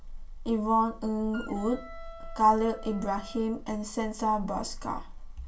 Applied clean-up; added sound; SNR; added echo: none; Wind instrument, woodwind instrument; 18 dB; reverberation time 0.2 s.